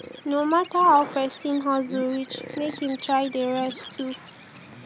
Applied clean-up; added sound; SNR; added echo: none; Bird; 16 dB; none.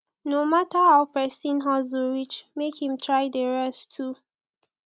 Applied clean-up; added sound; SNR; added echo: none; none; none; none.